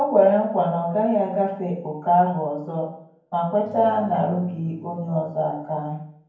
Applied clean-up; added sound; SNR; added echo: none; Acoustic guitar / Strum; 20 dB; reverberation time 0.9 s.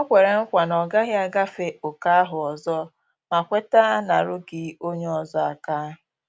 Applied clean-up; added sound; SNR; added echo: none; none; none; none.